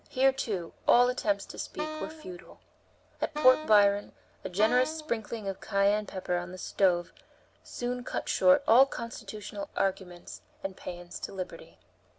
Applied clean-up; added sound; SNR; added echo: none; Wind instrument, woodwind instrument; 10 dB; none.